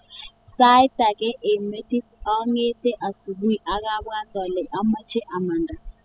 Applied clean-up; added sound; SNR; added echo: classical method spectral subtraction.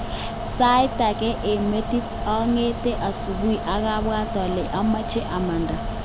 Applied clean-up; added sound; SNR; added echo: none; Mechanical fan; 5 dB; none.